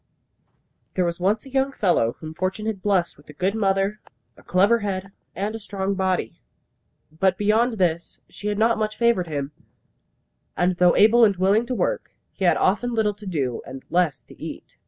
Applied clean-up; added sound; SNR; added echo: none; none; none; none.